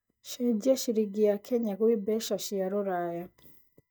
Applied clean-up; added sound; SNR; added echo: neural mask model DeepFilterNet 3.